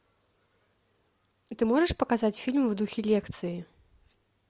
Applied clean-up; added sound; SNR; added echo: none; none; none; none.